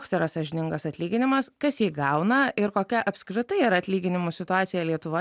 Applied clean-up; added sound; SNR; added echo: none; none; none; none.